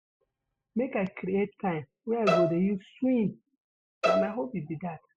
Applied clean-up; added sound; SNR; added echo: classical method spectral subtraction.